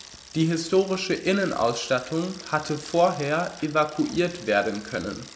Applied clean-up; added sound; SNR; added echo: none; Bicycle; 18 dB; none.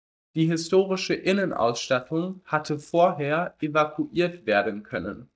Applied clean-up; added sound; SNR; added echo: neural mask model DeepFilterNet 3.